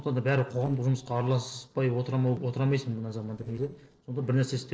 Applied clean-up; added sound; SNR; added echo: neural separator model SepFormer DNS4.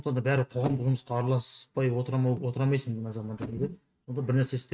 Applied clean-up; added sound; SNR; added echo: neural mask model RNNoise.